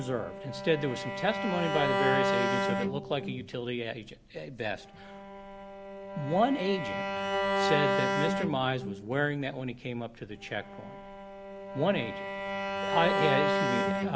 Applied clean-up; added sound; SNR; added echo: none; Bowed string instrument; 0 dB; none.